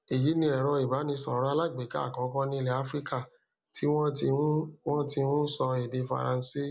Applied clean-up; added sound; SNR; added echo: none; none; none; none.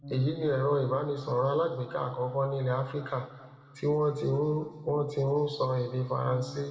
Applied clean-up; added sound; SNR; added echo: none; Bass guitar; 18 dB; reverberation time 1.8 s.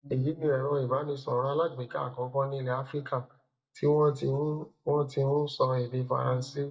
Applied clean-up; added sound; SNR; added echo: neural mask model DeepFilterNet 3.